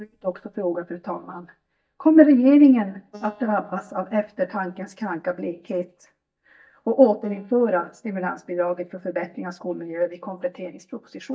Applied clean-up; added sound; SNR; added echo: neural mask model DeepFilterNet 3.